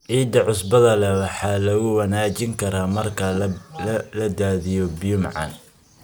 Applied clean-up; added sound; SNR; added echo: none; none; none; none.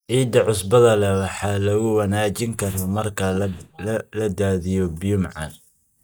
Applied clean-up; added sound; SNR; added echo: neural mask model DeepFilterNet 3.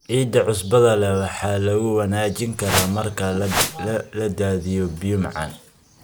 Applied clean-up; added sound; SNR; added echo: none; Whoosh, swoosh, swish; 2 dB; none.